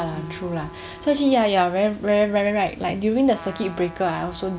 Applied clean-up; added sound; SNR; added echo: none; Keyboard (musical) + Trumpet; 20 dB; none.